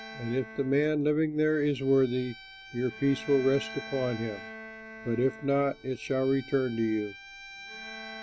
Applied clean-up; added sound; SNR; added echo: none; Bowed string instrument + Bowed string instrument; 15 dB; none.